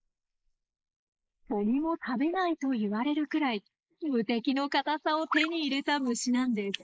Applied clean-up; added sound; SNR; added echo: neural mask model Resemble Enhance denoiser.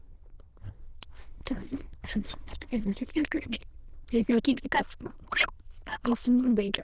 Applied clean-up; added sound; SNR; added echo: neural diffusion model UNIVERSE++.